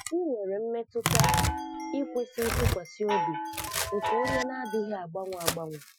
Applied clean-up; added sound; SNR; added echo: classical method Wiener filter.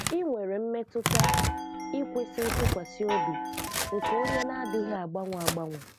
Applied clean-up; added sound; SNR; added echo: none; Chime + Tearing; -2 dB; none.